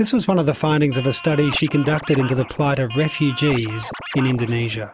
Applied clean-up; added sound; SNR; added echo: none; Scratching (performance technique); 13 dB; none.